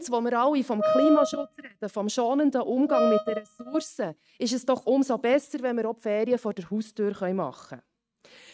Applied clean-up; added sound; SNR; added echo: neural mask model RNNoise.